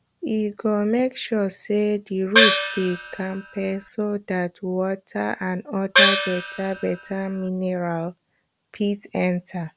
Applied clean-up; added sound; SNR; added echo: none; Gong; -2 dB; none.